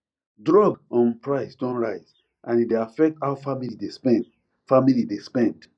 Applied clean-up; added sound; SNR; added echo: neural mask model DeepFilterNet 3.